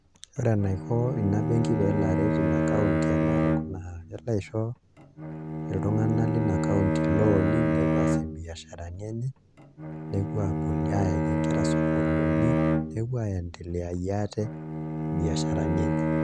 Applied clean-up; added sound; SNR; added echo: none; Bowed string instrument; -3 dB; none.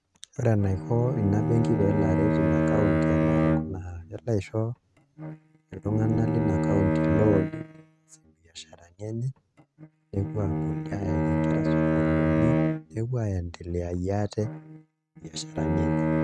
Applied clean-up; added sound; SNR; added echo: neural mask model RNNoise.